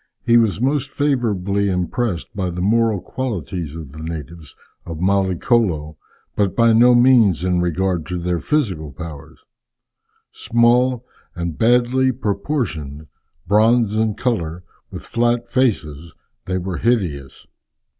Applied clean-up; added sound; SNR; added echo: none; none; none; none.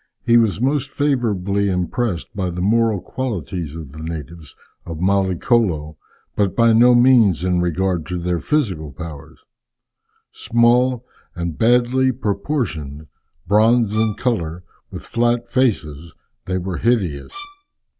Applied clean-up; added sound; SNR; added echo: none; Bowed string instrument; 18 dB; none.